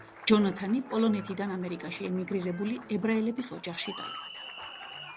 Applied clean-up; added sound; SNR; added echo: none; Applause; 14 dB; none.